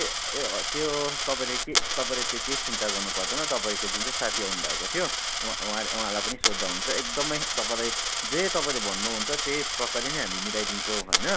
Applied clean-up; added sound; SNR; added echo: none; Coin (dropping); -4 dB; none.